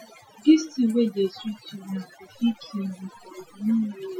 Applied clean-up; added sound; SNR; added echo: classical method Wiener filter.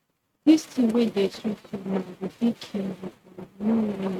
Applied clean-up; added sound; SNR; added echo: neural mask model RNNoise.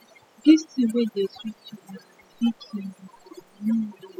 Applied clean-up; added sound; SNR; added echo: classical method spectral subtraction.